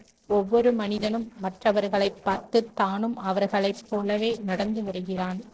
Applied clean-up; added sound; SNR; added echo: neural separator model SepFormer DNS4.